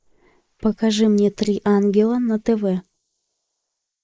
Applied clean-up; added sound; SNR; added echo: neural mask model Resemble Enhance denoiser.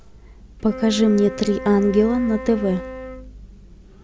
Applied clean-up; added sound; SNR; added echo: none; Wind instrument, woodwind instrument; 13 dB; none.